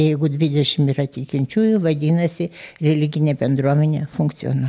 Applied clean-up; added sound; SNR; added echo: none; none; none; none.